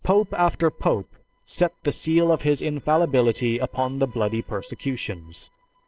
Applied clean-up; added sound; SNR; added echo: neural separator model SepFormer DNS4.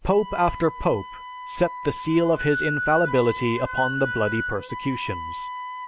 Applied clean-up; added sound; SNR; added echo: none; Wind instrument, woodwind instrument; 7 dB; none.